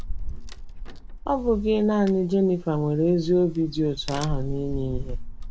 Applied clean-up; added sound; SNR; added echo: none; Crack; 7 dB; none.